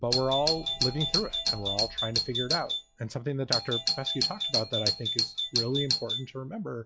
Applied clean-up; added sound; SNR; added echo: classical method log-MMSE.